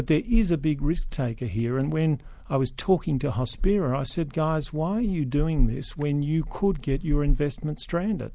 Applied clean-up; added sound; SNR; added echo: none; none; none; none.